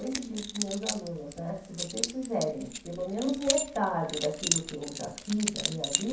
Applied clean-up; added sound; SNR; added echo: none; Keys jangling; 2 dB; reverberation time 0.6 s.